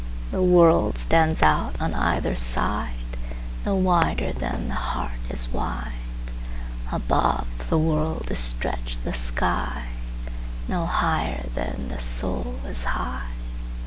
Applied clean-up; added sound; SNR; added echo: none; Thump, thud; 19 dB; none.